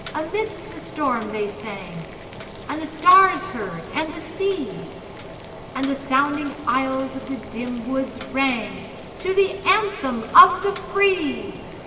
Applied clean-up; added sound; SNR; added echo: none; Boiling; 14 dB; reverberation time 2.3 s.